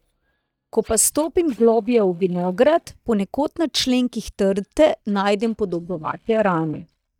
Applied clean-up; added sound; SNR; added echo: neural mask model DeepFilterNet 3.